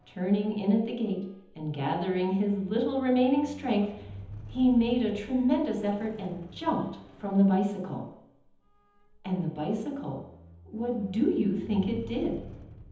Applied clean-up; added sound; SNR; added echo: none; Squeak; 19 dB; reverberation time 1.3 s.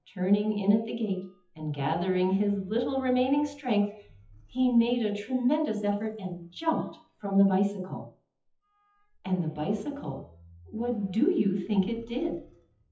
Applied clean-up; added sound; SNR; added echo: classical method WPE with log-MMSE.